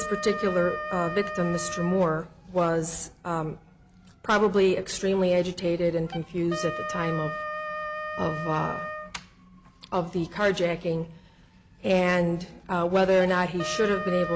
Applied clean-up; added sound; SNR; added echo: none; Wind instrument, woodwind instrument; 10 dB; none.